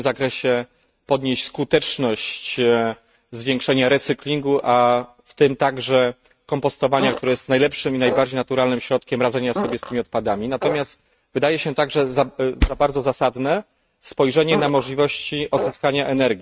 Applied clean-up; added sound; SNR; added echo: neural mask model RNNoise.